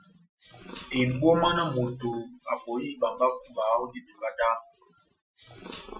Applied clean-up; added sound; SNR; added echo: classical method Wiener filter.